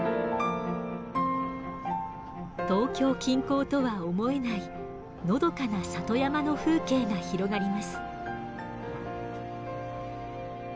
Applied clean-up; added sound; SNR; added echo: none; none; none; none.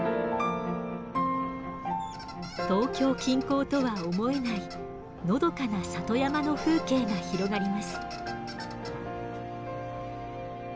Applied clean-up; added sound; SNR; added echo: none; Squeak; 17 dB; none.